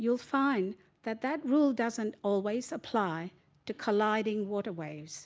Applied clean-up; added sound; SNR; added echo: none; none; none; none.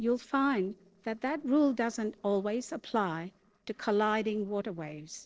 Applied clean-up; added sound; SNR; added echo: neural separator model SepFormer DNS4.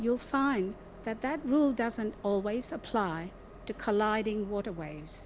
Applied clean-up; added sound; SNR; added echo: none; Train; 17 dB; none.